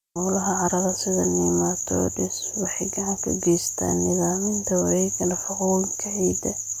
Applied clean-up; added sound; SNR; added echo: none; none; none; none.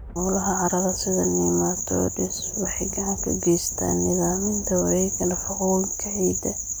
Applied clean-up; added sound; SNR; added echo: none; Thunder; 17 dB; none.